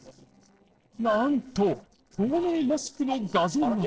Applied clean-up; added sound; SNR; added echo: neural separator model SepFormer DNS4.